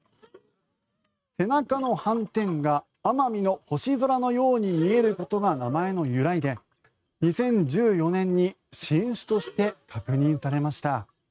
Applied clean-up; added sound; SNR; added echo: neural mask model RNNoise.